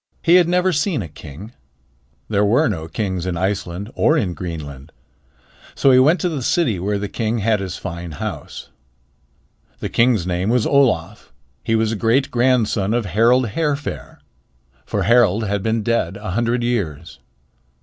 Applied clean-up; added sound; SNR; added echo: none; none; none; none.